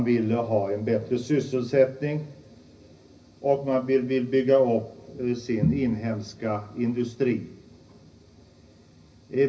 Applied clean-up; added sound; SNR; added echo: none; none; none; reverberation time 0.4 s.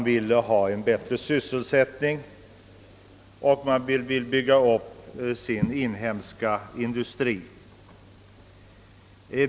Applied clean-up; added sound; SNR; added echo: none; none; none; none.